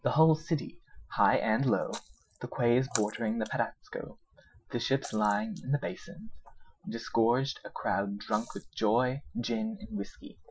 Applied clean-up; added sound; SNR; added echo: classical method Wiener filter.